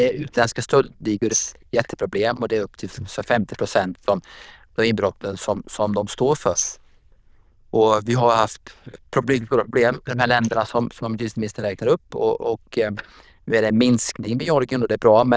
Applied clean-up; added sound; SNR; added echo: neural diffusion model UNIVERSE++.